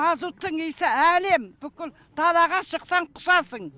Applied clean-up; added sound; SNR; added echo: none; none; none; none.